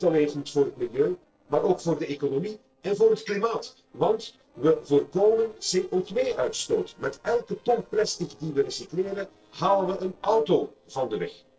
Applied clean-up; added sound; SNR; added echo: neural separator model SepFormer DNS4.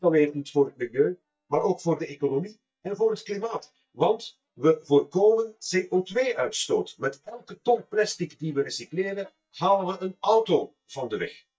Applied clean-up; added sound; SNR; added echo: neural mask model DeepFilterNet 3.